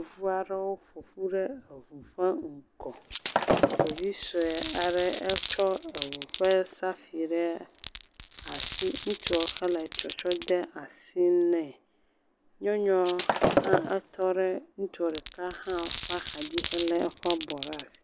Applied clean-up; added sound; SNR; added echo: none; Shatter + Glass; -1 dB; none.